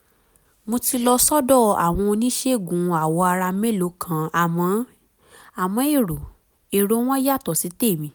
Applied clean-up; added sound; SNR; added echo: none; none; none; none.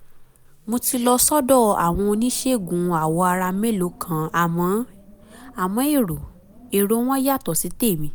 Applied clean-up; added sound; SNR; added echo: none; Wind; 17 dB; none.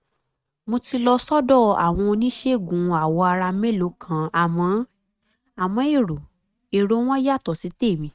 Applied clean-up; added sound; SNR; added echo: neural mask model RNNoise.